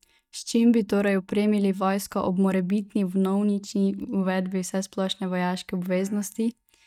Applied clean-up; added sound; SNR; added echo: neural mask model DeepFilterNet 3.